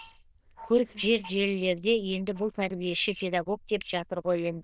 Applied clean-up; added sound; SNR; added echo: neural diffusion model UNIVERSE++.